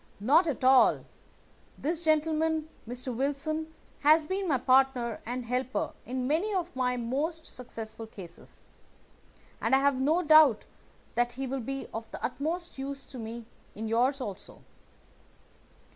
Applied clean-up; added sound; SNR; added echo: none; none; none; none.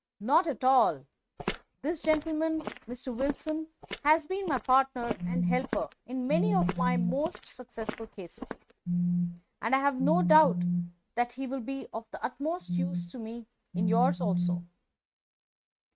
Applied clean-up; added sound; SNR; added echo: neural mask model RNNoise.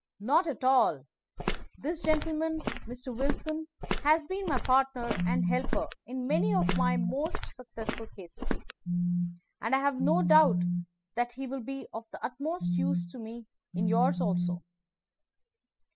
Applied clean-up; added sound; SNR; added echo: classical method spectral subtraction.